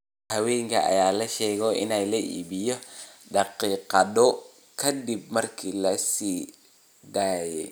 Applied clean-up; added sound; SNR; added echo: none; none; none; none.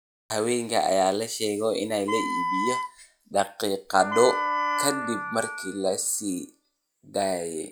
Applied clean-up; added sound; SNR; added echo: classical method log-MMSE.